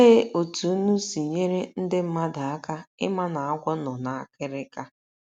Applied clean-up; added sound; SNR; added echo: none; none; none; none.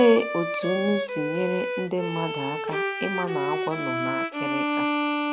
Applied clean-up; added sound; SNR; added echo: none; Bowed string instrument; 1 dB; none.